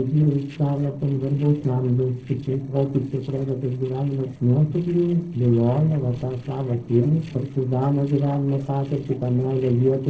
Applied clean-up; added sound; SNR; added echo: neural separator model SepFormer DNS4.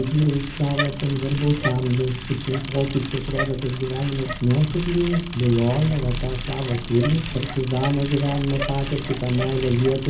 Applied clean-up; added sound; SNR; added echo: none; Bicycle; 6 dB; reverberation time 0.4 s.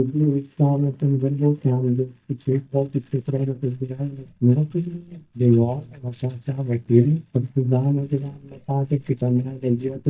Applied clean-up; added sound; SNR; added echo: neural mask model DeepFilterNet 3.